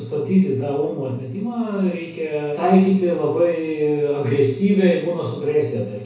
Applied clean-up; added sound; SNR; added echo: none; none; none; reverberation time 0.6 s.